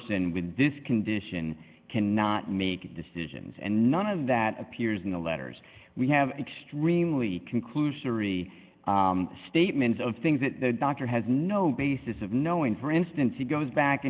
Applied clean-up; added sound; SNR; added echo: none; none; none; none.